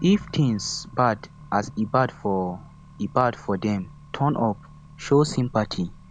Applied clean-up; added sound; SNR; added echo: none; Accelerating, revving, vroom; 19 dB; none.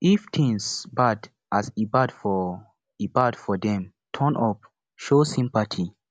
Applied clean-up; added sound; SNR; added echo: none; none; none; none.